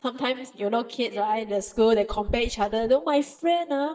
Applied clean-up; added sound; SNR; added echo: neural mask model DeepFilterNet 3.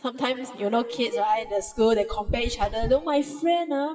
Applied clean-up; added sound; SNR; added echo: classical method WPE with log-MMSE.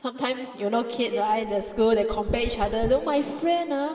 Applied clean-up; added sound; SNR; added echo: none; Dog; 12 dB; reverberation time 2.8 s.